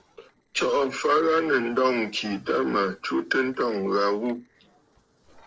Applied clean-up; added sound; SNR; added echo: neural separator model SepFormer DNS4.